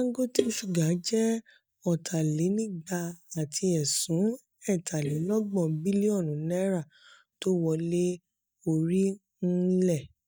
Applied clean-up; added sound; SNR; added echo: neural mask model DeepFilterNet 3.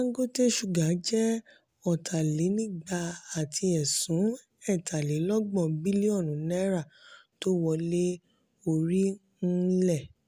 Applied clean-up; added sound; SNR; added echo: none; none; none; none.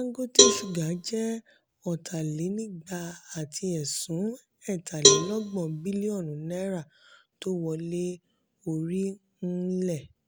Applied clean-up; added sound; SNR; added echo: none; Cowbell; -4 dB; none.